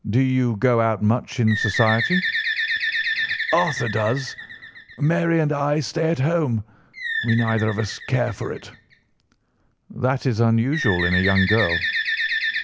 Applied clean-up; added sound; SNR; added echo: none; Bird; 5 dB; none.